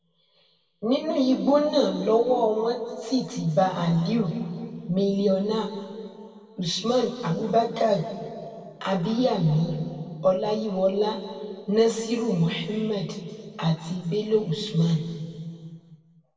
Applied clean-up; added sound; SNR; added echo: none; none; none; reverberation time 2.1 s.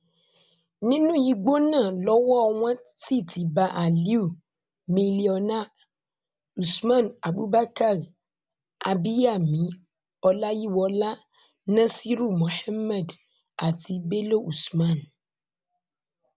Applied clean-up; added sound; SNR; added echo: none; none; none; none.